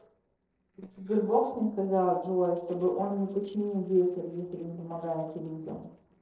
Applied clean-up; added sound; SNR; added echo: neural separator model SepFormer DNS4.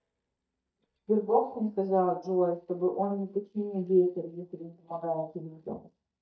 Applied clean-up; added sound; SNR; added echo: neural mask model DeepFilterNet 3.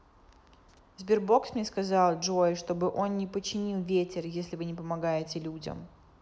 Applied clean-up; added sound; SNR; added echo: none; none; none; none.